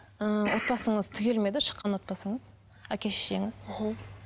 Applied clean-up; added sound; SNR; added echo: none; none; none; none.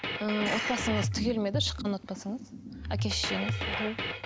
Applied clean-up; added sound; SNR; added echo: none; Drum kit; 2 dB; none.